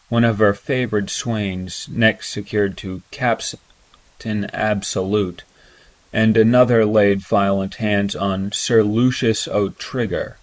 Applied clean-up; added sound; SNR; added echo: neural mask model Resemble Enhance denoiser.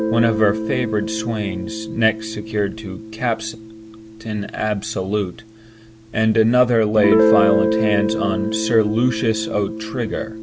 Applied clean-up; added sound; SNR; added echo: none; Guitar; 3 dB; none.